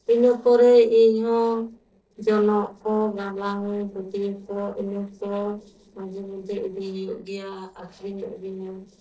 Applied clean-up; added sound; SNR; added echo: neural separator model SepFormer DNS4.